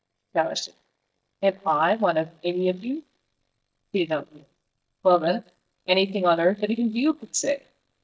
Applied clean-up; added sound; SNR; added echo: neural mask model DeepFilterNet 3.